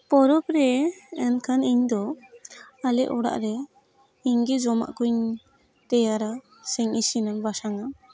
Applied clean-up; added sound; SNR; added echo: none; none; none; none.